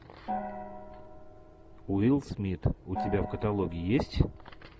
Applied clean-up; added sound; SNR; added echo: none; Gong; 9 dB; none.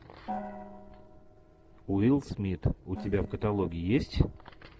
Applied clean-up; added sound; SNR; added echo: neural separator model SepFormer DNS4.